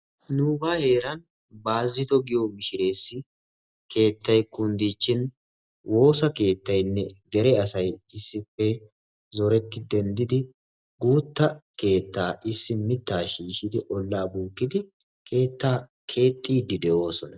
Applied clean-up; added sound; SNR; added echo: none; none; none; none.